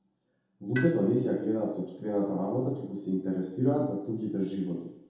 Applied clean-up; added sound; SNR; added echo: none; Tools; 16 dB; reverberation time 0.8 s.